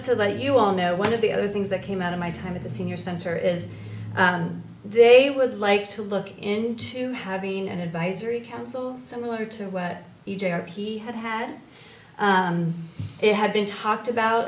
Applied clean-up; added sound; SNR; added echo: none; none; none; none.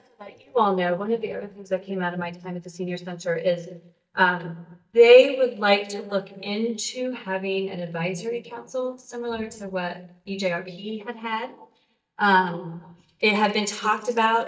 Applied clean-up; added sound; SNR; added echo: neural mask model DeepFilterNet 3.